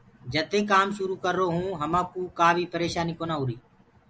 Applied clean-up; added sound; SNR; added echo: none; none; none; none.